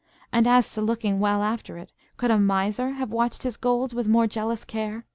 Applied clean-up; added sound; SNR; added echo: none; none; none; none.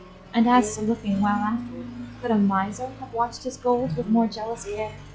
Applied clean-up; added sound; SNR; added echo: classical method log-MMSE.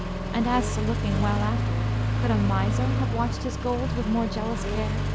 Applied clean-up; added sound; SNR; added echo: none; Accelerating, revving, vroom; -3 dB; none.